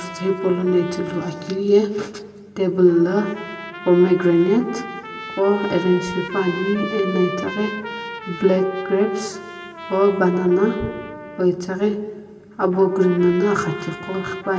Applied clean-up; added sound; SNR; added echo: none; Trumpet; 13 dB; reverberation time 2.2 s.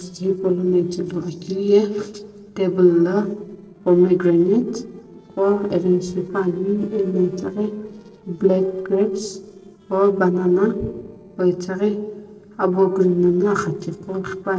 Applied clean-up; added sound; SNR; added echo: neural separator model SepFormer DNS4.